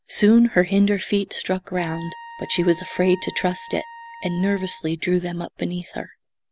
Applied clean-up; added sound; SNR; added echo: none; Trumpet; 17 dB; none.